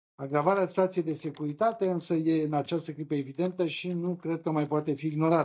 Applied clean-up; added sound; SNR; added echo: neural mask model DeepFilterNet 3.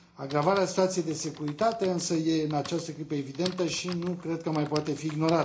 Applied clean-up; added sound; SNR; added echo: none; Typing; 18 dB; reverberation time 0.4 s.